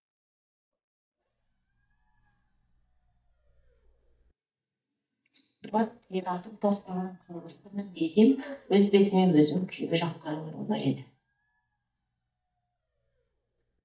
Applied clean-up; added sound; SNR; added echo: neural mask model DeepFilterNet 3.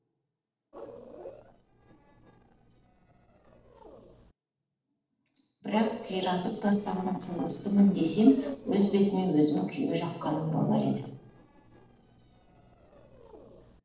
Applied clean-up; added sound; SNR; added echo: neural separator model SepFormer DNS4.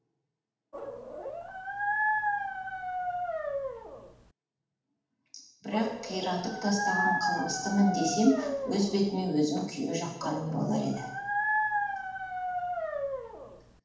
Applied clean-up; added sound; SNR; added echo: none; Dog; 0 dB; reverberation time 0.8 s.